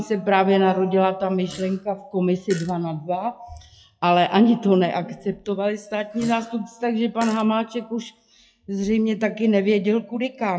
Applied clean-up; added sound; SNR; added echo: classical method WPE with log-MMSE.